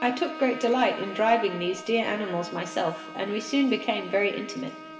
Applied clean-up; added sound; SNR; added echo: none; Bowed string instrument; 14 dB; reverberation time 2.6 s.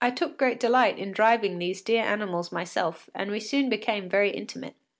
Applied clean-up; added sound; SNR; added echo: none; none; none; none.